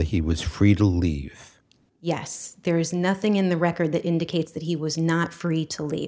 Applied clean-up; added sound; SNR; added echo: none; none; none; none.